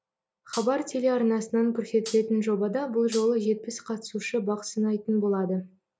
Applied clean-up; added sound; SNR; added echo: none; Hi-hat; 13 dB; none.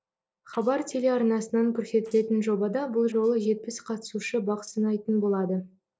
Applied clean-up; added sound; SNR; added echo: neural separator model SepFormer DNS4.